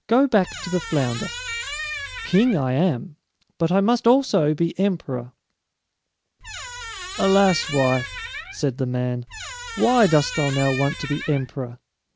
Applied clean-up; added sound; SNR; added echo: none; Squeak; 10 dB; none.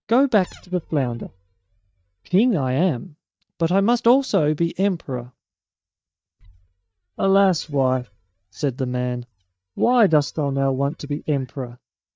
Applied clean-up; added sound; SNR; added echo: neural mask model DeepFilterNet 3.